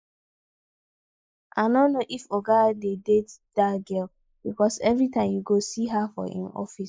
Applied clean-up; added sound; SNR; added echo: neural mask model Resemble Enhance denoiser.